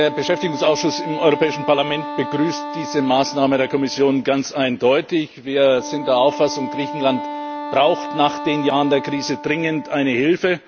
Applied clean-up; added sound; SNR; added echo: none; Wind instrument, woodwind instrument; 10 dB; none.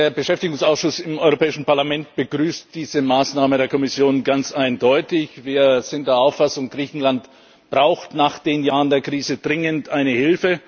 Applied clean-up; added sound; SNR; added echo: none; none; none; none.